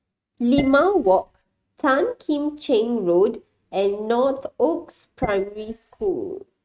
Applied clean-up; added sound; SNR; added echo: neural mask model RNNoise.